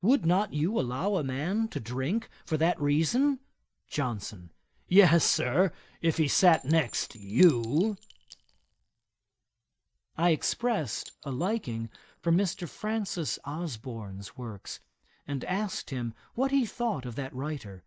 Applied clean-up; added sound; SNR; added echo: neural mask model DeepFilterNet 3.